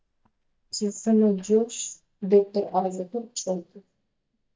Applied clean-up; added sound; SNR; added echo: neural mask model DeepFilterNet 3.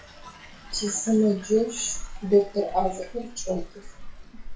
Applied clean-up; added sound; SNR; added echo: classical method WPE with log-MMSE.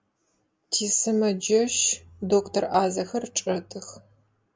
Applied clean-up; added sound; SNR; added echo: none; none; none; none.